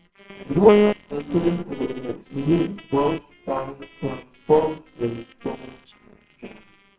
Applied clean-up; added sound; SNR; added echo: neural separator model SepFormer WHAMR!.